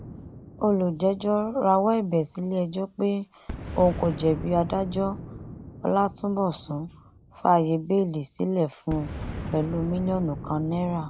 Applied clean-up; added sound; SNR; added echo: none; Boom; 13 dB; none.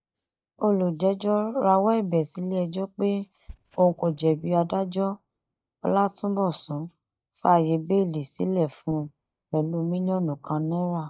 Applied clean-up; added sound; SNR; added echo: neural mask model DeepFilterNet 3.